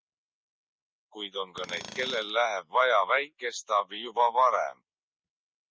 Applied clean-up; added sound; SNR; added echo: none; Tools; 16 dB; none.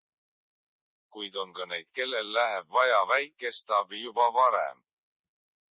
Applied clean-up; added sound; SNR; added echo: none; none; none; none.